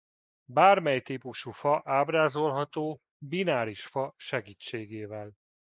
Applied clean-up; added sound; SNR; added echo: neural mask model Resemble Enhance denoiser.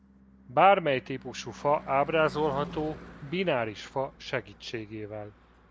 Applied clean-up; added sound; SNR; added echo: none; Car passing by / Engine / Truck; 18 dB; none.